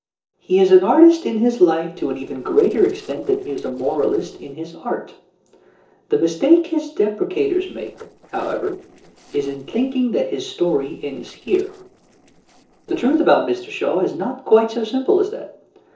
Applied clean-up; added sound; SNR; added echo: neural separator model SepFormer DNS4.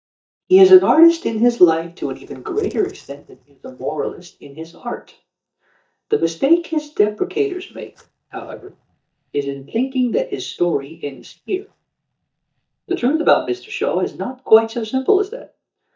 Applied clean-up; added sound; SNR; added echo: neural mask model DeepFilterNet 3.